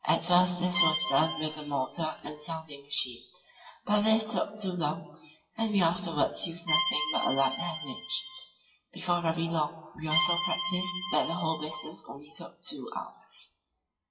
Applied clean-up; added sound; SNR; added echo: classical method WPE with log-MMSE.